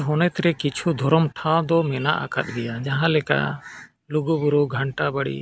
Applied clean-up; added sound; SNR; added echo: none; none; none; none.